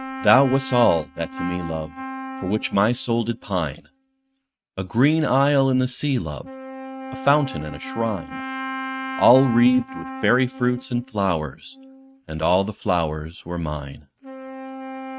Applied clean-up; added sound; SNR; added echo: neural mask model RNNoise.